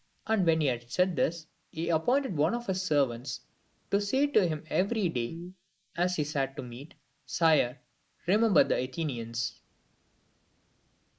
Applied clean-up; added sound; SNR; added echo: neural mask model Resemble Enhance denoiser.